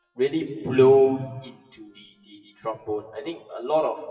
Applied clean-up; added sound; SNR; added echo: classical method WPE with log-MMSE.